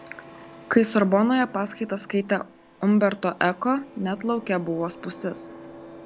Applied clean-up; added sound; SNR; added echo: none; Printer; 20 dB; none.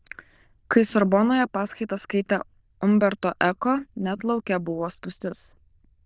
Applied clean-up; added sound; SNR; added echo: neural diffusion model UNIVERSE++.